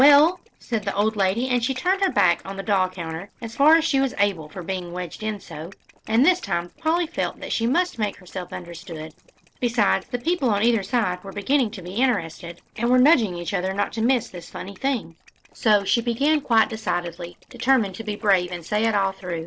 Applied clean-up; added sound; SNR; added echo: neural separator model SepFormer DNS4.